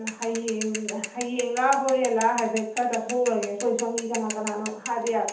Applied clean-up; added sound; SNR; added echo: none; Mechanisms / Bicycle; 10 dB; reverberation time 0.6 s.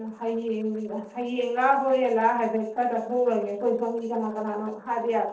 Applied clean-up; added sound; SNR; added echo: neural separator model SepFormer DNS4.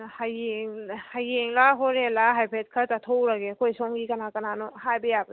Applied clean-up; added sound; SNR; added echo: none; none; none; none.